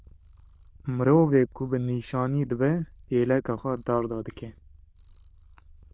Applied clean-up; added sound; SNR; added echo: neural diffusion model UNIVERSE++.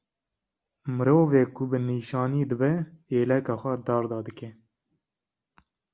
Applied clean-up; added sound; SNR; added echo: none; none; none; none.